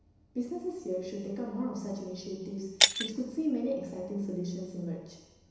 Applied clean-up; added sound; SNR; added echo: none; Shatter; -1 dB; reverberation time 1.0 s.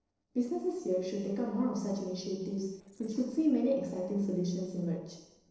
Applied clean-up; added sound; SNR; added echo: neural separator model SepFormer DNS4.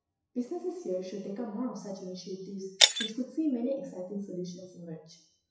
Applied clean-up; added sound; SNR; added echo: classical method WPE with log-MMSE.